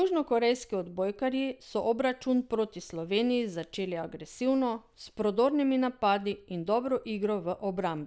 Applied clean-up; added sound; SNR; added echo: none; none; none; none.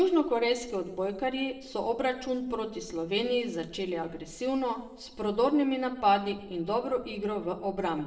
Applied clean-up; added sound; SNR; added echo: none; none; none; reverberation time 0.7 s.